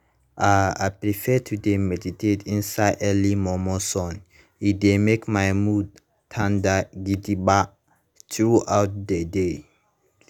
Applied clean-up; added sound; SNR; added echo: none; none; none; none.